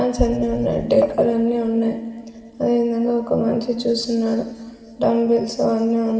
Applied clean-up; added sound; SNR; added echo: none; none; none; reverberation time 2.2 s.